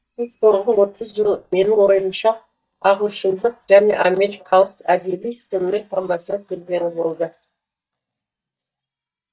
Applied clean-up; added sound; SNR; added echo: neural mask model DeepFilterNet 3.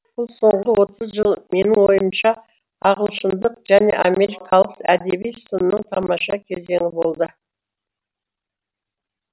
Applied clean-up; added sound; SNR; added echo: none; none; none; none.